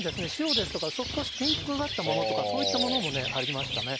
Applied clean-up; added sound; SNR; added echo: none; Bird; 1 dB; none.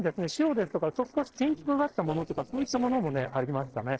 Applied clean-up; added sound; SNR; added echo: neural separator model SepFormer DNS4.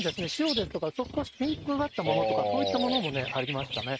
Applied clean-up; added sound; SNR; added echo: neural mask model RNNoise.